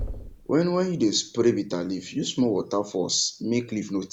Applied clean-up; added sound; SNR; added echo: none; Knock; 17 dB; none.